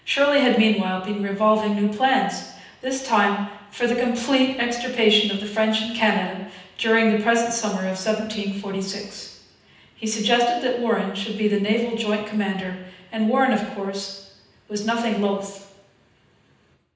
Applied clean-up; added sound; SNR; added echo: none; none; none; reverberation time 0.9 s.